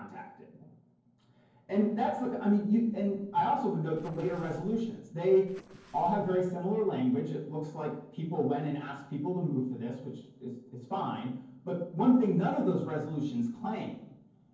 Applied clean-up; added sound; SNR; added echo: neural separator model SepFormer DNS4.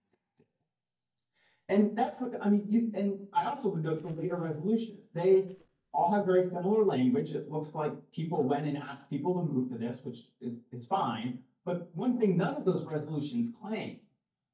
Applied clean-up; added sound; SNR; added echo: neural mask model DeepFilterNet 3.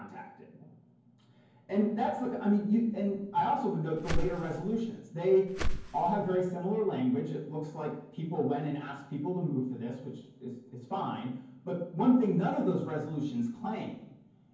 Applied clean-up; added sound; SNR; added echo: none; Whoosh, swoosh, swish; 0 dB; reverberation time 0.9 s.